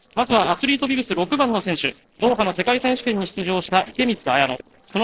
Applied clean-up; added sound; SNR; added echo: neural separator model SepFormer DNS4.